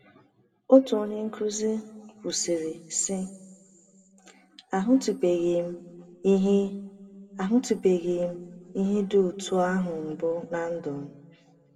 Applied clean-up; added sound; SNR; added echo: none; none; none; reverberation time 1.5 s.